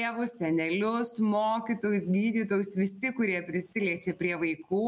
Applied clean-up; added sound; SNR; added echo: none; none; none; none.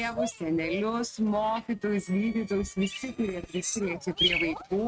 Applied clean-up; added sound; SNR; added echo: neural mask model RNNoise.